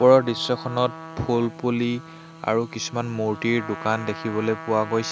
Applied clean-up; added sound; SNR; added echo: none; Trumpet; 15 dB; none.